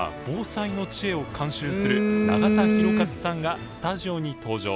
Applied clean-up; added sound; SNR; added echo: none; Telephone; -2 dB; none.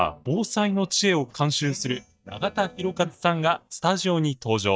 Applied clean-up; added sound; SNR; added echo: neural mask model DeepFilterNet 3.